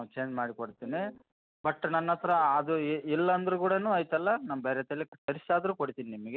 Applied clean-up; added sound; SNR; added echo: none; none; none; none.